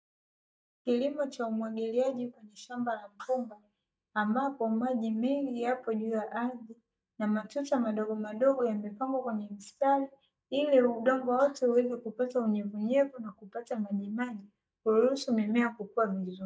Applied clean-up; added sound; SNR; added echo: neural mask model DeepFilterNet 3.